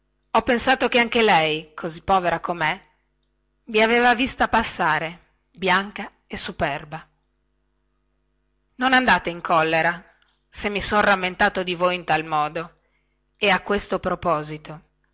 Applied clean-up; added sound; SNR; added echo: none; none; none; none.